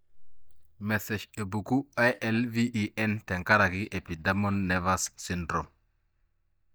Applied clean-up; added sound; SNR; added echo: neural mask model DeepFilterNet 3.